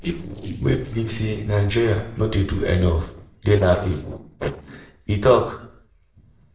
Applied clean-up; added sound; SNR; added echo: neural separator model SepFormer DNS4.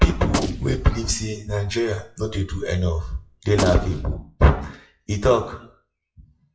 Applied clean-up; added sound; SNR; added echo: classical method WPE with log-MMSE.